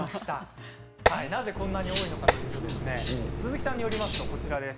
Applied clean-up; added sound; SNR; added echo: none; Tap + Cutlery, silverware; -5 dB; none.